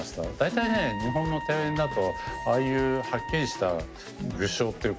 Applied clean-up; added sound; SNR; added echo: none; Trumpet; 9 dB; none.